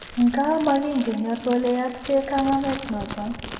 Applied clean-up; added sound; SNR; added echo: none; Crackle; 12 dB; reverberation time 1.7 s.